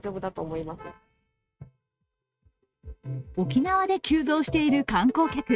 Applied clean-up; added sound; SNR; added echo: neural mask model RNNoise.